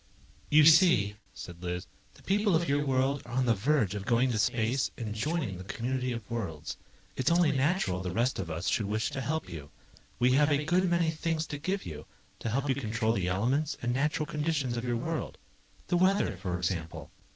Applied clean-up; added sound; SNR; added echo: none; none; none; none.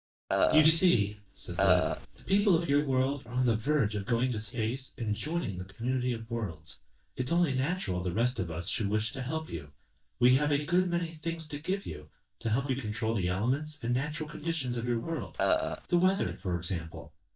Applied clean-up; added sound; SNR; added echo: neural mask model DeepFilterNet 3.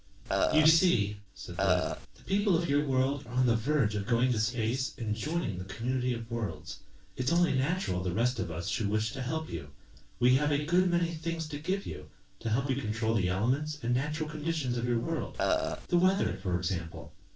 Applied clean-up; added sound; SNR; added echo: none; Burping, eructation; 0 dB; reverberation time 0.2 s.